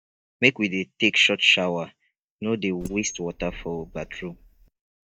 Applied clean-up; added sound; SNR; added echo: neural mask model DeepFilterNet 3.